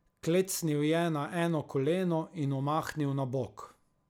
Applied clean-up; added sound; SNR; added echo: none; none; none; none.